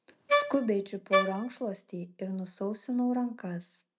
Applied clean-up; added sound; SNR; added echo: none; Wind instrument, woodwind instrument; -4 dB; none.